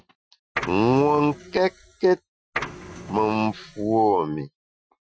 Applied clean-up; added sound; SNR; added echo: classical method Wiener filter.